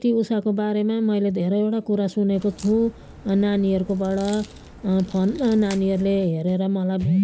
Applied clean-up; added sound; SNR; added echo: none; Crack; 20 dB; none.